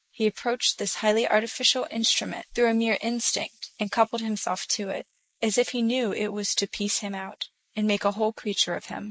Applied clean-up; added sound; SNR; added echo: neural mask model Resemble Enhance denoiser.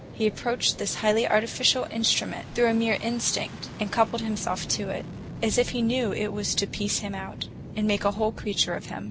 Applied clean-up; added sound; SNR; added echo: none; Fixed-wing aircraft, airplane; 12 dB; none.